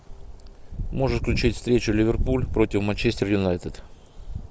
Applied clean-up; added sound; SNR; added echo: none; none; none; none.